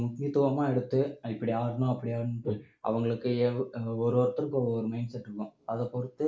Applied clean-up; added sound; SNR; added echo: neural mask model Resemble Enhance denoiser.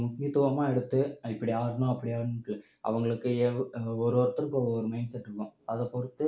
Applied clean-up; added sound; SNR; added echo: none; none; none; none.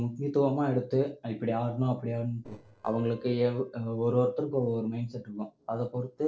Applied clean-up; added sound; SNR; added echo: neural separator model SepFormer DNS4.